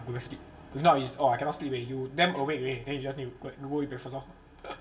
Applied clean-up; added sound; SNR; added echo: none; none; none; reverberation time 1.0 s.